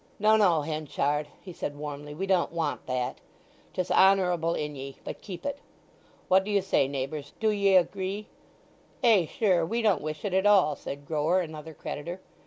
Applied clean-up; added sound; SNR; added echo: none; none; none; none.